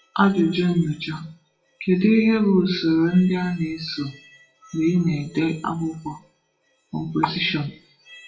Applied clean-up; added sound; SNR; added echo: classical method WPE with log-MMSE.